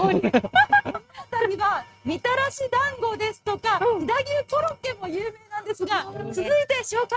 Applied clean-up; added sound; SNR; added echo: neural mask model RNNoise.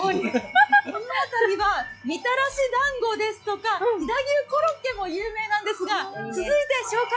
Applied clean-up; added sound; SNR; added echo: classical method log-MMSE.